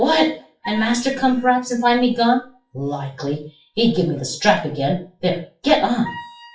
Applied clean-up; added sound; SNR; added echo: classical method WPE with log-MMSE.